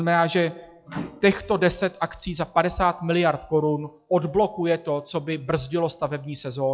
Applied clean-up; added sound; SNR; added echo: classical method log-MMSE.